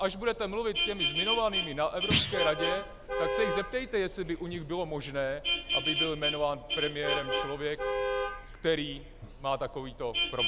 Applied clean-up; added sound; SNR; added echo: none; Vehicle horn, car horn, honking + Thump, thud; 0 dB; none.